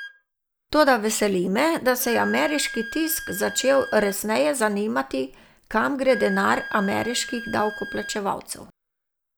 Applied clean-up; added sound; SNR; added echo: none; Wind instrument, woodwind instrument; 13 dB; none.